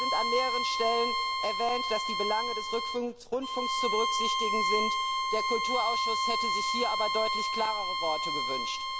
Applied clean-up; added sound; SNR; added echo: none; Bowed string instrument; -3 dB; none.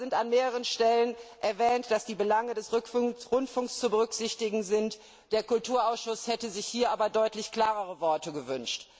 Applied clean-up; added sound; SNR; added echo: none; none; none; none.